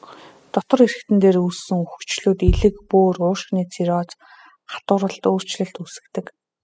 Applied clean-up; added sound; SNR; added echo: classical method spectral subtraction.